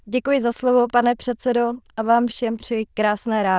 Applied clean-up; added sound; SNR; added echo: neural diffusion model UNIVERSE++.